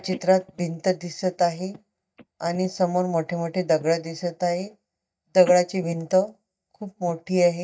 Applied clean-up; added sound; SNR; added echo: neural mask model DeepFilterNet 3.